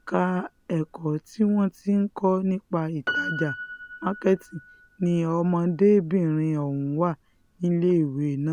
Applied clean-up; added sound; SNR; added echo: none; Piano; 15 dB; none.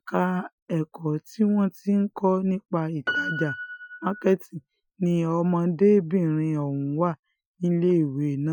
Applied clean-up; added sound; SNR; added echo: classical method Wiener filter.